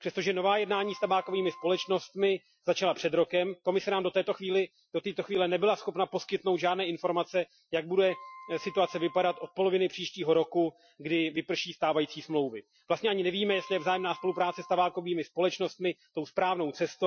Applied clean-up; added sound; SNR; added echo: classical method Wiener filter.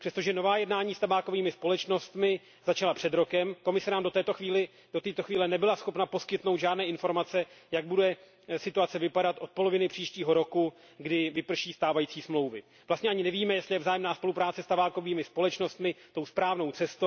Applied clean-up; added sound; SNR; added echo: none; none; none; none.